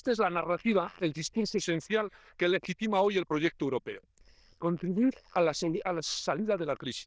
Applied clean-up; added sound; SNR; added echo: neural diffusion model UNIVERSE++.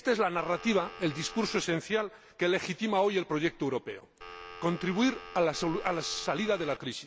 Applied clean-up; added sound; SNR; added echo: none; Telephone; 15 dB; none.